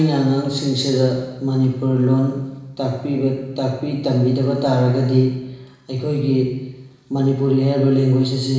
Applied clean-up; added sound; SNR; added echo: none; none; none; reverberation time 1.0 s.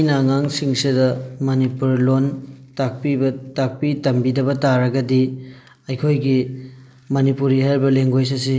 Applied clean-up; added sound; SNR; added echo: none; none; none; none.